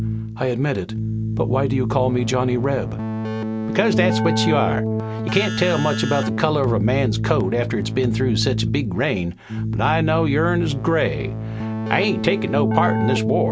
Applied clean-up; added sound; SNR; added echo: none; Keyboard (musical); 2 dB; none.